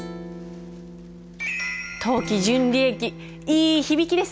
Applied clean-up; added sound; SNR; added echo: none; Guitar; 14 dB; none.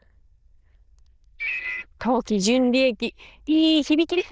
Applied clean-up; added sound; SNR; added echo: neural diffusion model UNIVERSE++.